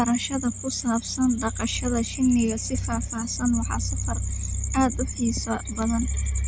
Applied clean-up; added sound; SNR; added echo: none; none; none; none.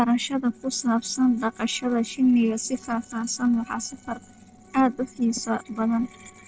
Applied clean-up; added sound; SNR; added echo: neural separator model SepFormer DNS4.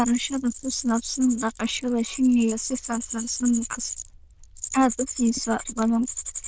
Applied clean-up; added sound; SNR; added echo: neural diffusion model UNIVERSE++.